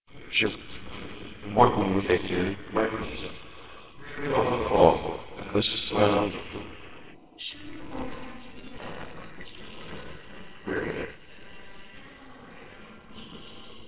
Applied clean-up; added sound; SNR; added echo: neural separator model SepFormer WHAMR!.